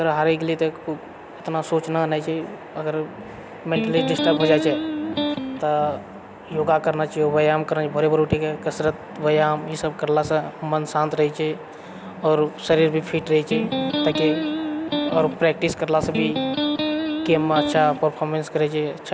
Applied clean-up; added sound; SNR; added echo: none; Electric guitar; 2 dB; none.